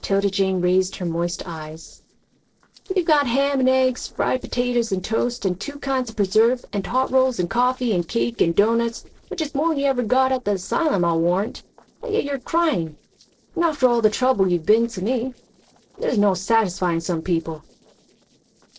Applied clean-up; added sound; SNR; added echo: neural separator model SepFormer DNS4.